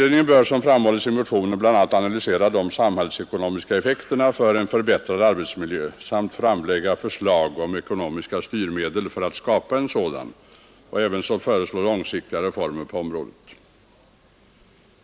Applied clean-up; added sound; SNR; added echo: none; none; none; none.